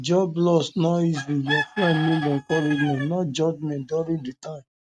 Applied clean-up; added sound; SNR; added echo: neural mask model RNNoise.